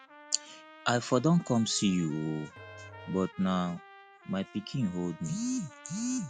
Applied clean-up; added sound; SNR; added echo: none; Musical instrument + Trumpet; 20 dB; none.